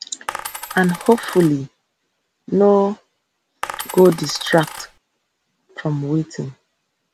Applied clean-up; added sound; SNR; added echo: none; Coin (dropping); 12 dB; none.